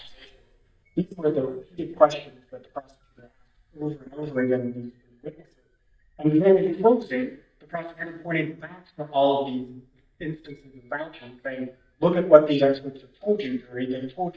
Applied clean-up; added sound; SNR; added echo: neural mask model DeepFilterNet 3.